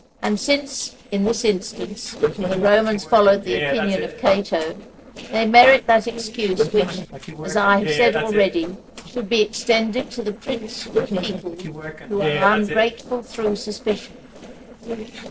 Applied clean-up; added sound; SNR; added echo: neural separator model SepFormer DNS4.